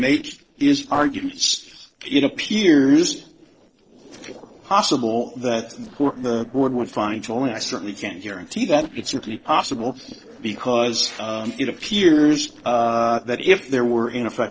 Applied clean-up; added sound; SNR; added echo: neural separator model SepFormer DNS4.